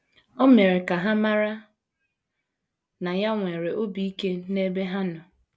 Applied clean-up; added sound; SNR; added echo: none; none; none; none.